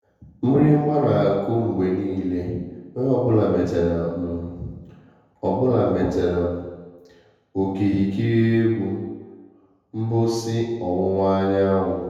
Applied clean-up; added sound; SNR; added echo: none; none; none; reverberation time 1.2 s.